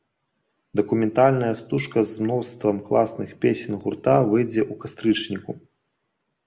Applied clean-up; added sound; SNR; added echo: none; none; none; none.